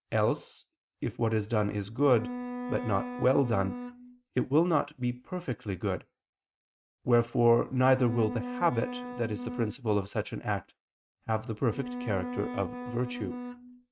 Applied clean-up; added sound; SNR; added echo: neural mask model RNNoise.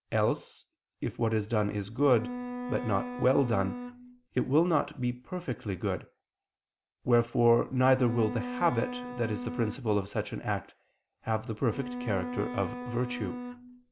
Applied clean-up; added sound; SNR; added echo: none; Bowed string instrument; 8 dB; none.